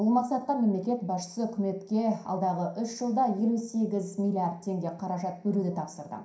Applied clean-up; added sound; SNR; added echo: none; none; none; reverberation time 0.5 s.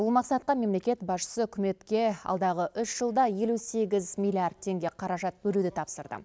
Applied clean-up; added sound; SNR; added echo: none; none; none; none.